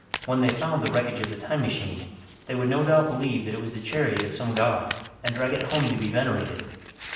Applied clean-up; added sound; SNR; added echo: none; Domestic sounds, home sounds; 11 dB; reverberation time 1.0 s.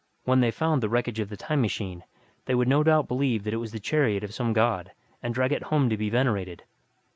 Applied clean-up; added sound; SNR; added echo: none; none; none; none.